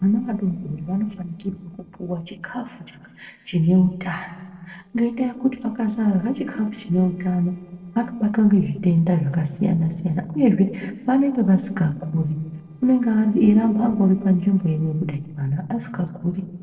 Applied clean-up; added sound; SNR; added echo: neural separator model SepFormer DNS4.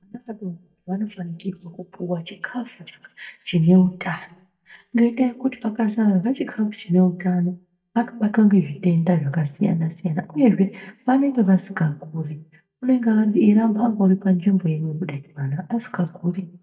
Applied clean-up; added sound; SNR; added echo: neural mask model DeepFilterNet 3.